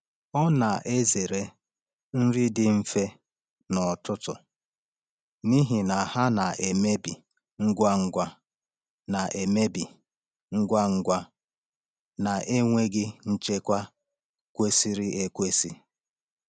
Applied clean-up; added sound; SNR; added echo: none; none; none; none.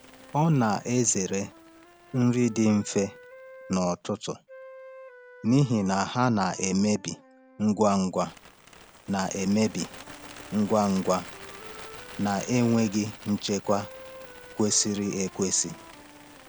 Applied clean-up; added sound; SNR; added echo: none; Wind instrument, woodwind instrument + Bird; 18 dB; none.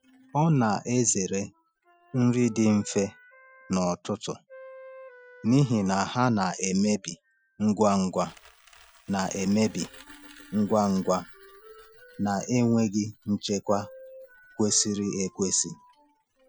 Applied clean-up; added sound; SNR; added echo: classical method Wiener filter.